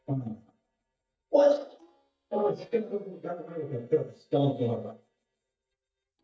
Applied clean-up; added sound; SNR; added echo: neural mask model DeepFilterNet 3.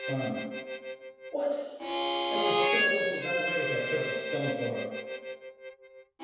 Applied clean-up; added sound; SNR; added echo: none; Harmonica; -3 dB; reverberation time 1.1 s.